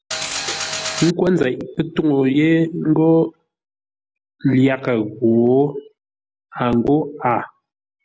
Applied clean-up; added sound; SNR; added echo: none; Mechanisms; 6 dB; none.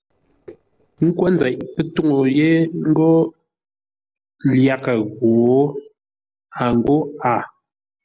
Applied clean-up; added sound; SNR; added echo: neural separator model SepFormer DNS4.